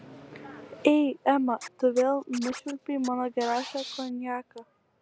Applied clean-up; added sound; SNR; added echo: none; Scratching (performance technique); 15 dB; none.